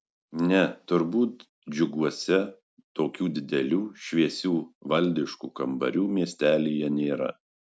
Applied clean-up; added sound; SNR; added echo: none; none; none; none.